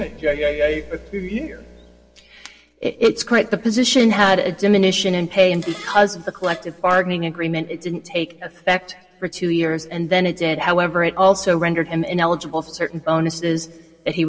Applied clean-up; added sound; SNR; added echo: none; Fart; 18 dB; reverberation time 0.7 s.